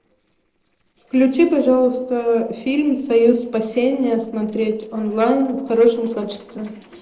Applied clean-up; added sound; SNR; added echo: neural separator model SepFormer DNS4.